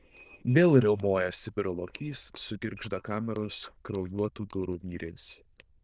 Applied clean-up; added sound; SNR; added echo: neural diffusion model UNIVERSE++.